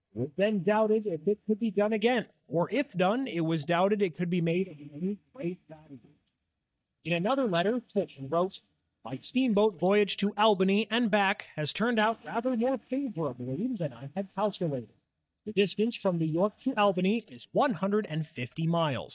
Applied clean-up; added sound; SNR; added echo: neural mask model DeepFilterNet 3.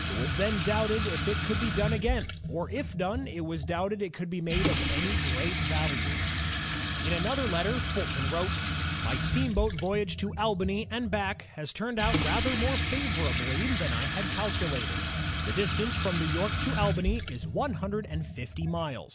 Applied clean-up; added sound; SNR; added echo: none; Sink (filling or washing) / Water tap, faucet; -1 dB; none.